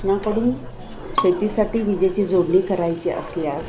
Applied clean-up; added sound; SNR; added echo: none; Bowed string instrument + Bark; 10 dB; none.